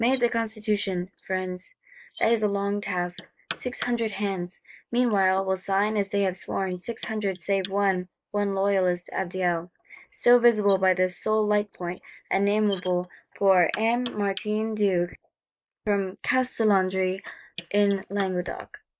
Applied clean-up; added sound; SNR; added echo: neural mask model Resemble Enhance denoiser.